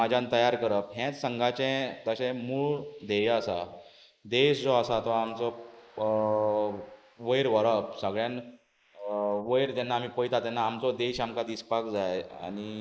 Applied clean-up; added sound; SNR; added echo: neural mask model Resemble Enhance denoiser.